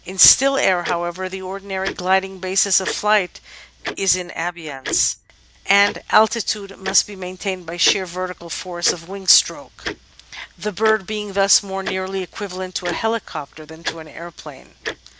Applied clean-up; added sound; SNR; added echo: none; Tick-tock; 13 dB; none.